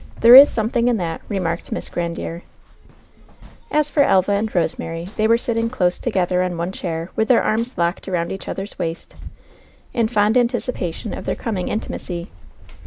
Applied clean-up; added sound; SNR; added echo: none; Run; 16 dB; none.